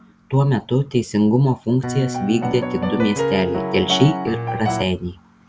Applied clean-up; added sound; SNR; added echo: none; Piano; 4 dB; none.